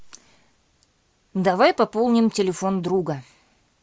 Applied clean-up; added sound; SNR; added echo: none; none; none; none.